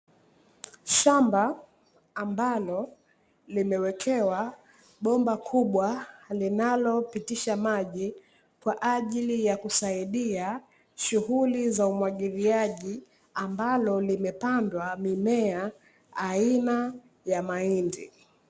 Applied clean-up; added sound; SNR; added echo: none; none; none; none.